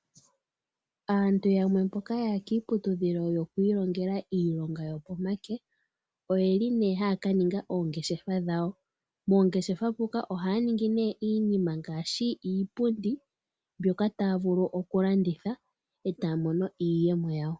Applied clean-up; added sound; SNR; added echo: none; none; none; none.